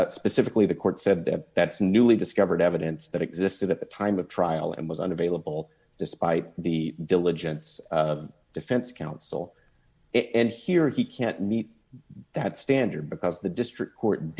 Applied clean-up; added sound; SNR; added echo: none; none; none; none.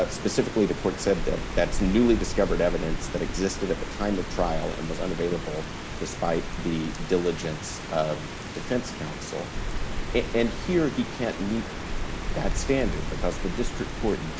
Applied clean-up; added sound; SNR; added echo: none; Rain; 3 dB; none.